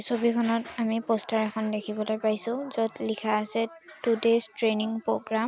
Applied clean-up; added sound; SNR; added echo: none; none; none; none.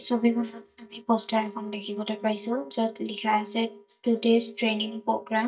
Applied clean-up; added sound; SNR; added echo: neural mask model DeepFilterNet 3.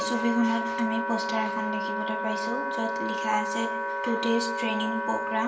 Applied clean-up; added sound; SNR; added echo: none; Wind instrument, woodwind instrument; 1 dB; reverberation time 0.8 s.